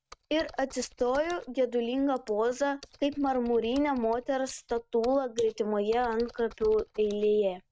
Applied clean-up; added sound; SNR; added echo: neural mask model RNNoise.